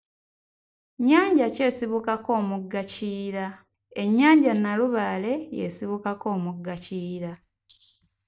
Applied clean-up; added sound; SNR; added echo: neural mask model DeepFilterNet 3.